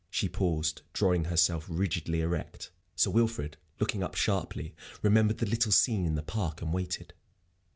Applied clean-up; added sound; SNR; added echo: none; none; none; none.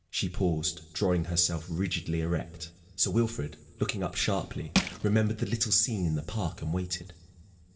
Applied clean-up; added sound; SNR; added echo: none; Crushing; 1 dB; reverberation time 1.5 s.